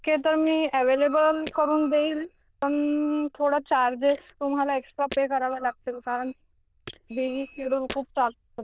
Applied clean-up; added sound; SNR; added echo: neural diffusion model UNIVERSE++.